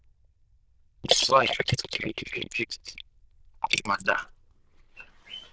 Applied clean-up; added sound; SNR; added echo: neural diffusion model UNIVERSE++.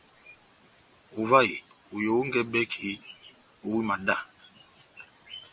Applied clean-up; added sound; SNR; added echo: none; none; none; none.